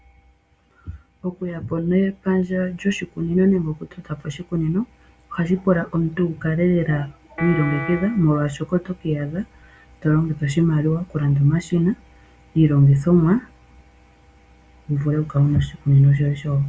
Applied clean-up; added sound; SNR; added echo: none; Piano; 10 dB; none.